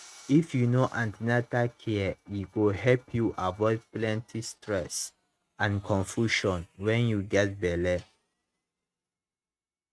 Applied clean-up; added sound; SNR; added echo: neural mask model RNNoise.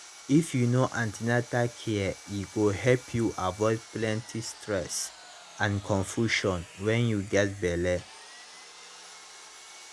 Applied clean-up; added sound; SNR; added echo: none; Sawing; 19 dB; none.